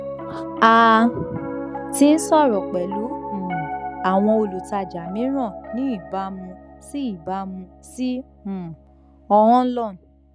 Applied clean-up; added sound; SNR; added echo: none; Piano; 11 dB; none.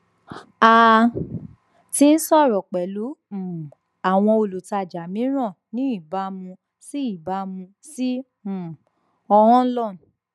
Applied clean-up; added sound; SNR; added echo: none; none; none; none.